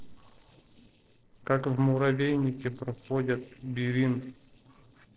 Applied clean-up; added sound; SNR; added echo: neural separator model SepFormer DNS4.